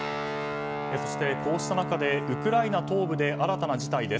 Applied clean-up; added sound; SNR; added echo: none; Guitar; 4 dB; none.